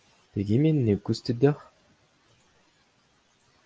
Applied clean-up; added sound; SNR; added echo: none; none; none; none.